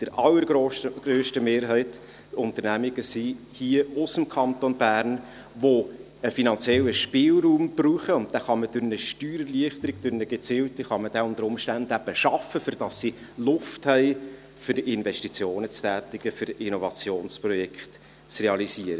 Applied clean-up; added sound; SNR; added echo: none; none; none; none.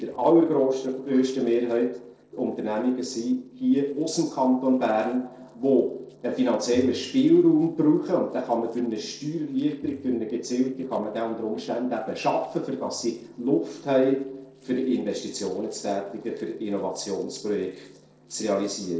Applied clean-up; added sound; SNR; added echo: neural separator model SepFormer DNS4.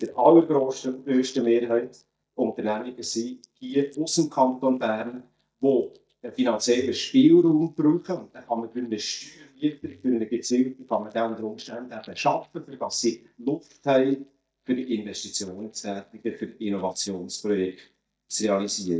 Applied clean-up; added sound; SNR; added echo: neural mask model DeepFilterNet 3.